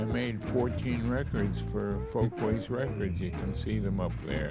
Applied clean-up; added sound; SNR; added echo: none; Bass guitar; 3 dB; none.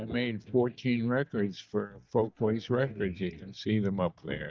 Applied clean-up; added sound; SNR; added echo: neural mask model DeepFilterNet 3.